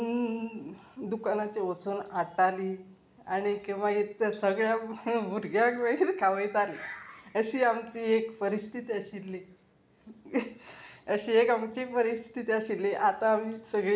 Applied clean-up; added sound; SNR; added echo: none; none; none; none.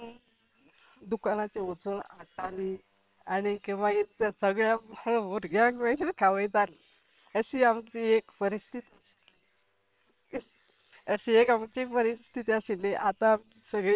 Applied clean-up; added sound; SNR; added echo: neural separator model SepFormer WHAM!.